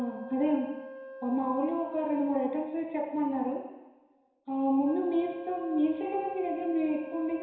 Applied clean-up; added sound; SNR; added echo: none; Wind instrument, woodwind instrument; 15 dB; reverberation time 1.0 s.